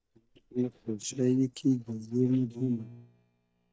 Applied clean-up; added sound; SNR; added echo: neural mask model DeepFilterNet 3.